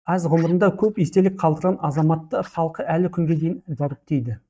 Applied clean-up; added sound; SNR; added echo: neural mask model DeepFilterNet 3.